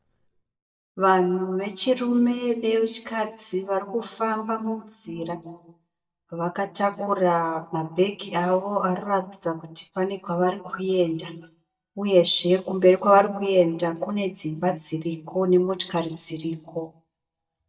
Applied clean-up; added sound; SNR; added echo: neural mask model DeepFilterNet 3.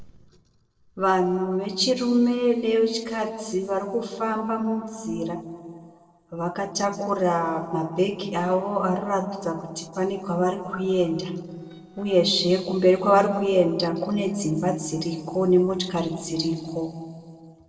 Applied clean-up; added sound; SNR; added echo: neural separator model SepFormer DNS4.